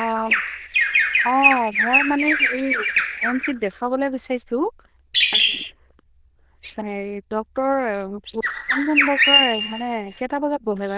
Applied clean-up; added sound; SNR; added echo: neural diffusion model UNIVERSE++.